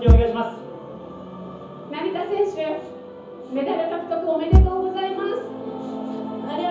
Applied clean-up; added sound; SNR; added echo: none; Bass drum / Thump, thud; -2 dB; reverberation time 0.7 s.